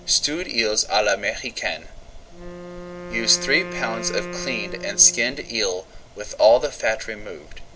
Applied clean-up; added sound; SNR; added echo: none; Wind instrument, woodwind instrument; 14 dB; none.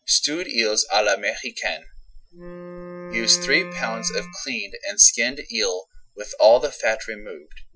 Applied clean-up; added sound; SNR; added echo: classical method Wiener filter.